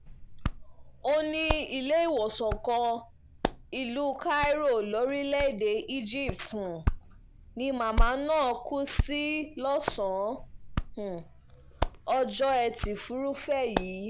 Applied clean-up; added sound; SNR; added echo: none; Hands; 5 dB; none.